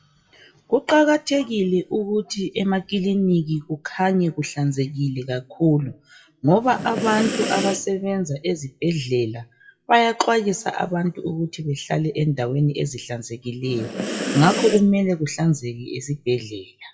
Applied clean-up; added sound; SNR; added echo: classical method WPE with log-MMSE.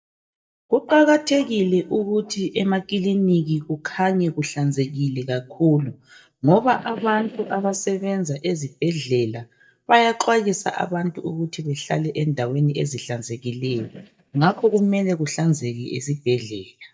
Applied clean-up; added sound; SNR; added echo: neural mask model DeepFilterNet 3.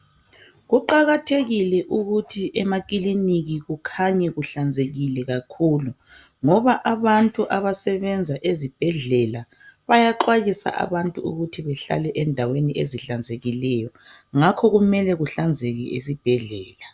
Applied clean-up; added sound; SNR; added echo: none; none; none; none.